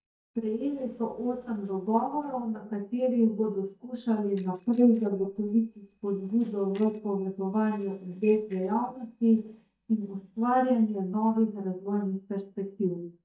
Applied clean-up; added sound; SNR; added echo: neural mask model DeepFilterNet 3.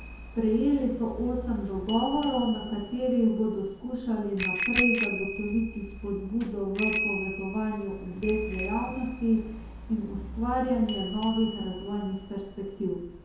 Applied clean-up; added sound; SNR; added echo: none; Bicycle bell; 7 dB; reverberation time 0.9 s.